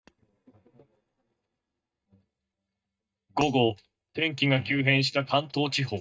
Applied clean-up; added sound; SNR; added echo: neural mask model DeepFilterNet 3.